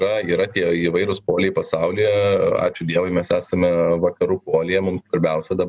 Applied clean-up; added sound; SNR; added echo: none; none; none; none.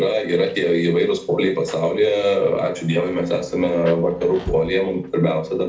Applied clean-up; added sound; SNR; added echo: neural separator model SepFormer DNS4.